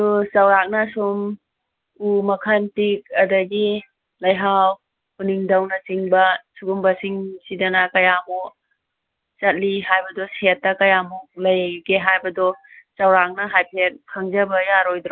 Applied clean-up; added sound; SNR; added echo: none; none; none; none.